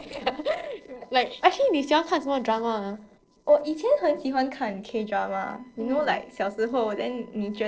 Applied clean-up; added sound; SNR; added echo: neural separator model SepFormer DNS4.